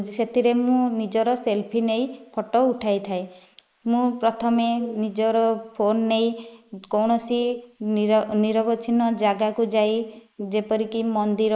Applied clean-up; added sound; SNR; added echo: neural mask model Resemble Enhance denoiser.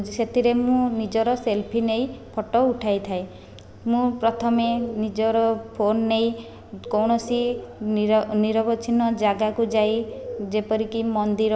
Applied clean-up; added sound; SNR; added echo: none; Bird; 11 dB; none.